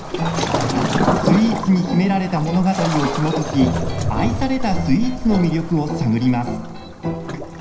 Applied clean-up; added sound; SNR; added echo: none; Waves, surf; 3 dB; reverberation time 0.9 s.